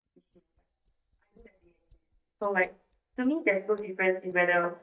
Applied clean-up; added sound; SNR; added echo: neural mask model DeepFilterNet 3.